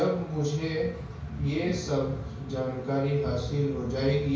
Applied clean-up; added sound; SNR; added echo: none; none; none; reverberation time 0.5 s.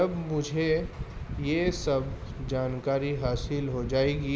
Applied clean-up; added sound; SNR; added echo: none; none; none; none.